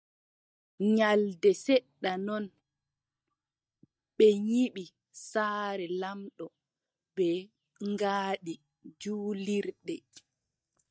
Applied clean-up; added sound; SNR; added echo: neural mask model DeepFilterNet 3.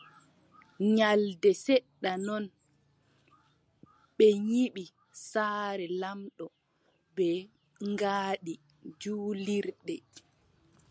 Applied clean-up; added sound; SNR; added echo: none; none; none; none.